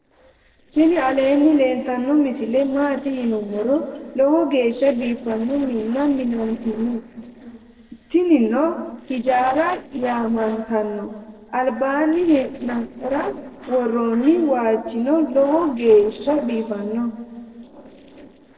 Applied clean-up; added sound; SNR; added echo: neural separator model SepFormer DNS4.